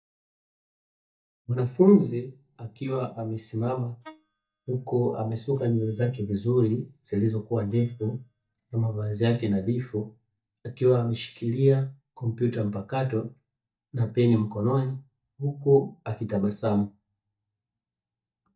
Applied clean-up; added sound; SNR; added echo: neural mask model DeepFilterNet 3.